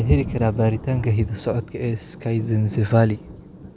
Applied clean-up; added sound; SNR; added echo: none; Thunder; 13 dB; none.